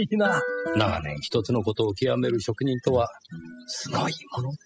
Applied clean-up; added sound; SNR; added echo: classical method spectral subtraction.